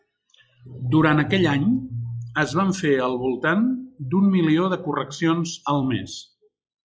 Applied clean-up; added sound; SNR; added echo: classical method log-MMSE.